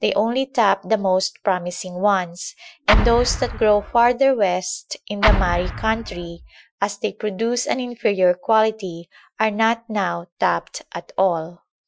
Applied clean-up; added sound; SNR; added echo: classical method Wiener filter.